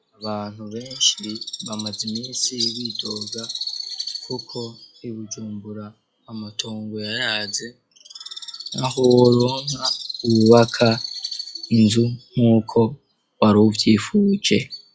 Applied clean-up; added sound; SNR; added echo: classical method log-MMSE.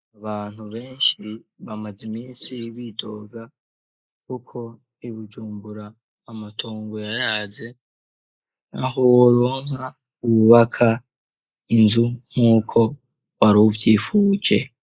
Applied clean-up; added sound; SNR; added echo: neural mask model Resemble Enhance denoiser.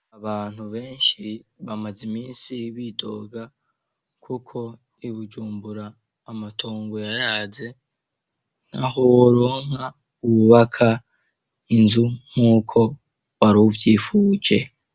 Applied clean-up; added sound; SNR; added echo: none; none; none; none.